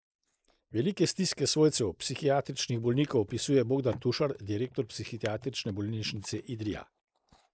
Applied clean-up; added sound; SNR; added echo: neural mask model Resemble Enhance denoiser.